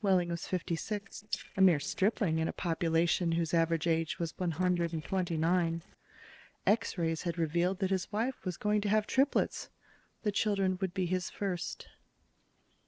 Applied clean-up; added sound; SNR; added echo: neural separator model SepFormer DNS4.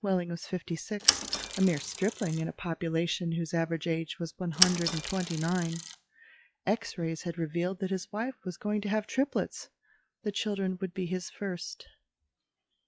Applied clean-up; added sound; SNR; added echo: classical method log-MMSE.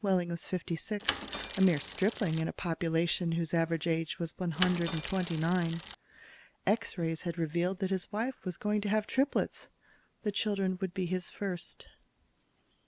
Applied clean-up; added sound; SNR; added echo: none; Mechanisms / Bicycle; 0 dB; none.